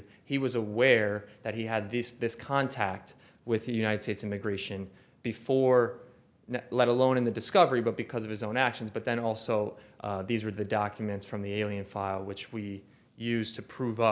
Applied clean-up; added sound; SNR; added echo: none; none; none; none.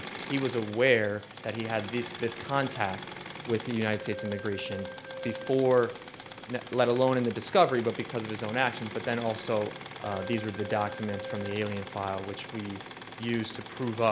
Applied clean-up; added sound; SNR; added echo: none; Keyboard (musical) + Engine / Mechanisms; 11 dB; none.